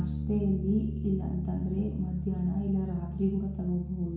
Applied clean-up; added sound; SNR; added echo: none; Bass guitar; 4 dB; reverberation time 0.6 s.